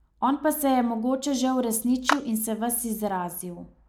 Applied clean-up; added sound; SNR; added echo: none; Clapping; 7 dB; none.